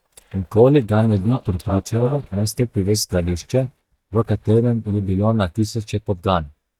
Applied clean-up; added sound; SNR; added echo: neural mask model DeepFilterNet 3.